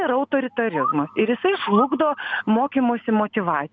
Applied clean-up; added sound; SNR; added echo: none; Bird; 9 dB; none.